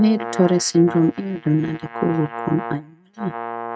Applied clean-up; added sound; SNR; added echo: neural mask model RNNoise.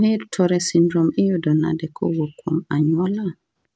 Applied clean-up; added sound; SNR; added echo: none; none; none; none.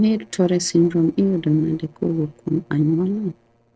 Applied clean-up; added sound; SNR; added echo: neural separator model SepFormer DNS4.